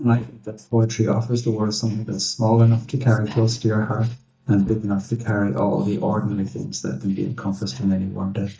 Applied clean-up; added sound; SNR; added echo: neural mask model DeepFilterNet 3.